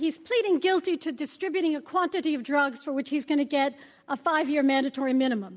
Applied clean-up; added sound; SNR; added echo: none; none; none; none.